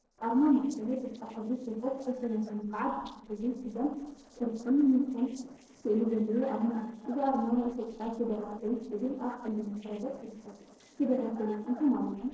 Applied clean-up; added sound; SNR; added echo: neural separator model SepFormer DNS4.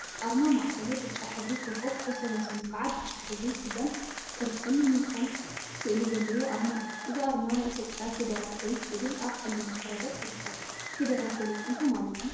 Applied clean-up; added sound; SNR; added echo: none; Applause; 8 dB; reverberation time 1.0 s.